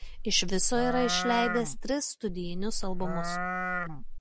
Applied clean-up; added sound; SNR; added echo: none; Livestock, farm animals, working animals; 0 dB; none.